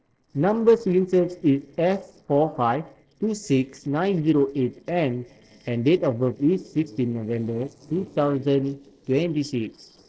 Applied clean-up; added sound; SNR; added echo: neural separator model SepFormer DNS4.